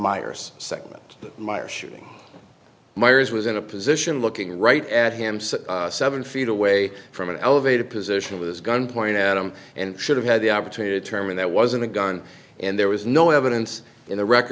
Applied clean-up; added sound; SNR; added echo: none; none; none; none.